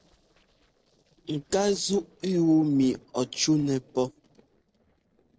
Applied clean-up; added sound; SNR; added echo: neural separator model SepFormer DNS4.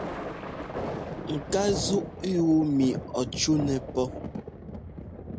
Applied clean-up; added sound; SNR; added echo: none; Thunder; 7 dB; none.